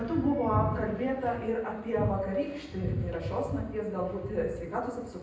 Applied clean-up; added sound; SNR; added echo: none; none; none; reverberation time 0.9 s.